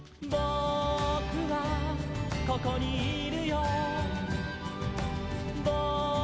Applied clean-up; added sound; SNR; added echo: none; none; none; none.